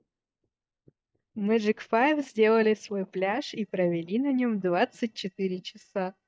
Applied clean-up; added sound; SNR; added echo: neural mask model DeepFilterNet 3.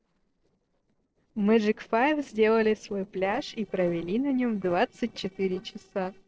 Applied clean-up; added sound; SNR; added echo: neural separator model SepFormer DNS4.